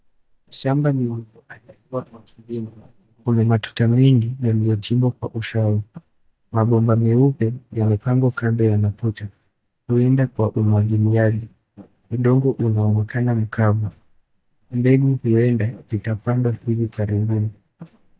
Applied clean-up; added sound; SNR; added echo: neural mask model DeepFilterNet 3.